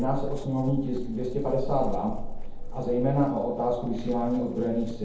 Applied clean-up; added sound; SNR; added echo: none; Chewing, mastication / Livestock, farm animals, working animals; 5 dB; reverberation time 0.7 s.